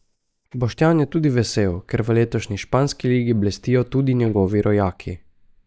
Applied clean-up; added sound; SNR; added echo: neural mask model DeepFilterNet 3.